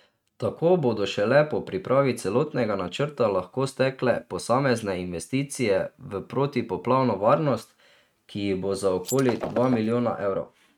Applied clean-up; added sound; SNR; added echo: neural mask model RNNoise.